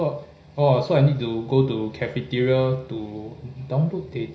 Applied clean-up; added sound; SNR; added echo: none; none; none; reverberation time 0.5 s.